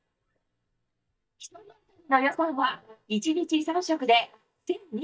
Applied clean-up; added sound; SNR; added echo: neural mask model DeepFilterNet 3.